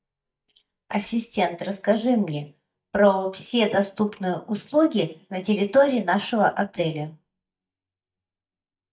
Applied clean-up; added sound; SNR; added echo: neural mask model DeepFilterNet 3.